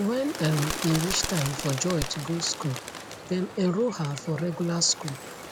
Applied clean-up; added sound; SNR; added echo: none; Bird; 8 dB; none.